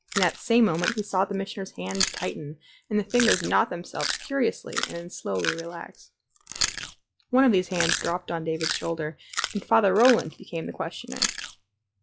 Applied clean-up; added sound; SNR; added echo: classical method log-MMSE.